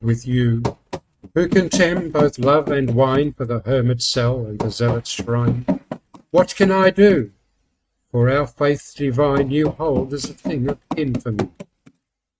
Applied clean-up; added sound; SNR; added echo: neural mask model RNNoise.